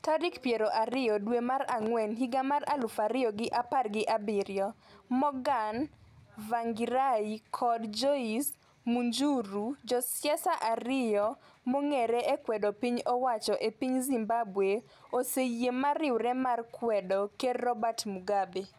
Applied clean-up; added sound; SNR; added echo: none; none; none; none.